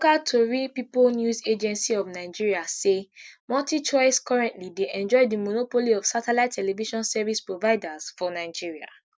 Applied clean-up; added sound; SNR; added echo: none; none; none; none.